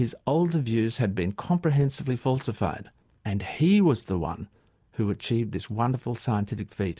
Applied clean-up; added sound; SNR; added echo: none; none; none; none.